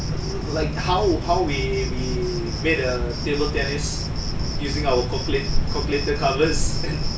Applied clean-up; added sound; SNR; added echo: none; Cricket; -1 dB; reverberation time 0.3 s.